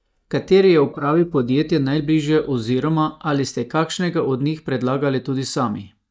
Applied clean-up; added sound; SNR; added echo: neural mask model DeepFilterNet 3.